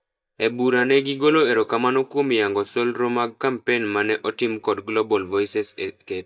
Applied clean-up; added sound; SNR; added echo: neural mask model DeepFilterNet 3.